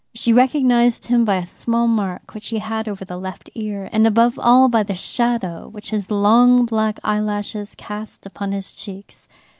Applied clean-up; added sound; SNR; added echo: none; none; none; none.